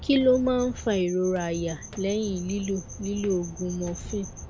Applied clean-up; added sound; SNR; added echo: none; Walk, footsteps; 15 dB; none.